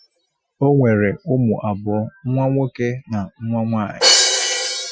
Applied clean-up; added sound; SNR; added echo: classical method Wiener filter.